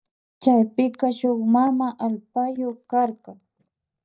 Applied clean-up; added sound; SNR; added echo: neural mask model DeepFilterNet 3.